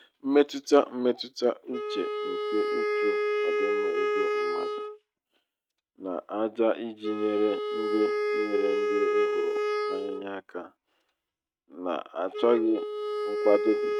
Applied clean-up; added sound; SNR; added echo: neural mask model RNNoise.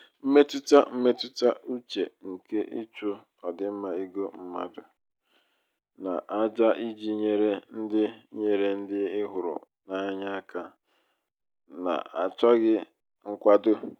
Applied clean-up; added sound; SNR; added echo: none; none; none; none.